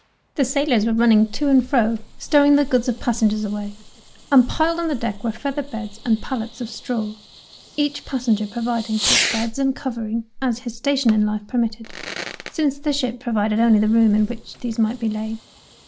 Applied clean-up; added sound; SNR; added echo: none; Fireworks; 13 dB; none.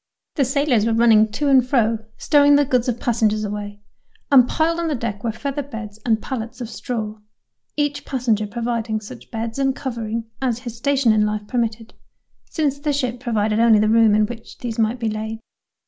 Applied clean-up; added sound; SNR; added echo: none; none; none; none.